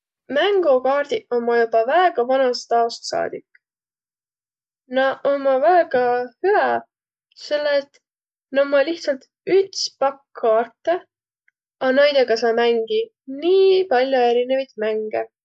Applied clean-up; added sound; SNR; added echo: none; none; none; none.